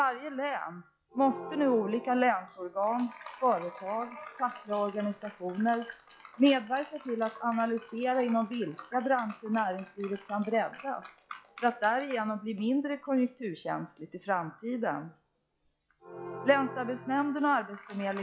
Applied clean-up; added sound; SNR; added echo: classical method log-MMSE.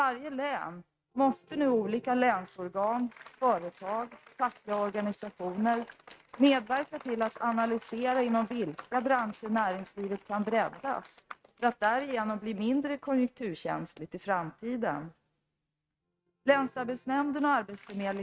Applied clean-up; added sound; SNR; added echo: neural mask model RNNoise.